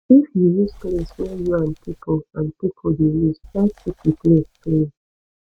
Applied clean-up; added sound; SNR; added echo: neural mask model RNNoise.